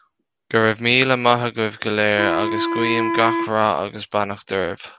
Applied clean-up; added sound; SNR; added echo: none; Wind instrument, woodwind instrument; 4 dB; none.